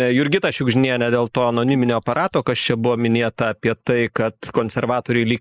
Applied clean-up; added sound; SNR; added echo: neural mask model Resemble Enhance denoiser.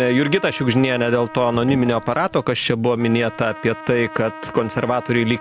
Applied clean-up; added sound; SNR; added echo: none; Sink (filling or washing) + Trumpet; 16 dB; none.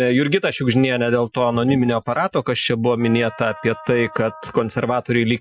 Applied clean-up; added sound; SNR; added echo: classical method Wiener filter.